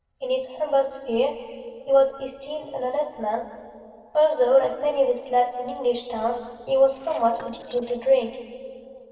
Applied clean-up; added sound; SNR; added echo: neural separator model SepFormer DNS4.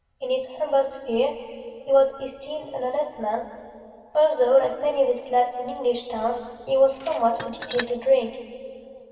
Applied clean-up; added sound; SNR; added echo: none; Tools; 13 dB; reverberation time 2.4 s.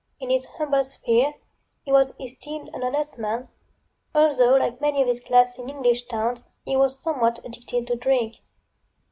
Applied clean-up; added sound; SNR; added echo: none; none; none; none.